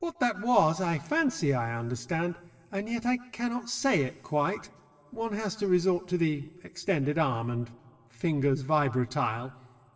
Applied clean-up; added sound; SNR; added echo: none; none; none; reverberation time 2.8 s.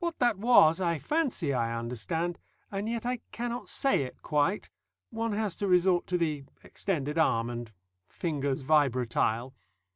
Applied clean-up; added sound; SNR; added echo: none; none; none; none.